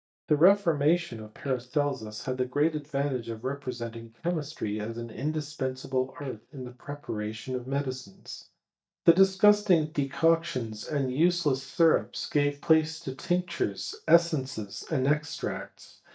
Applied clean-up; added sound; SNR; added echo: neural mask model DeepFilterNet 3.